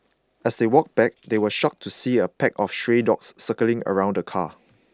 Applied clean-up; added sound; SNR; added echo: none; Chime; 14 dB; none.